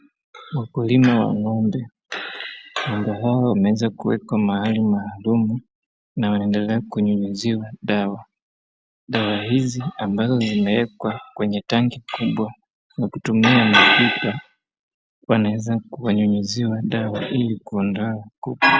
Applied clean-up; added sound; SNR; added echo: none; none; none; none.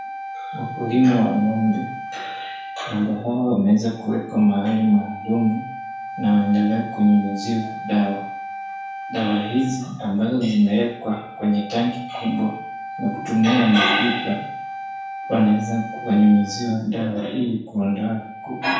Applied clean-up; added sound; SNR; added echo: none; Wind instrument, woodwind instrument; 12 dB; reverberation time 0.6 s.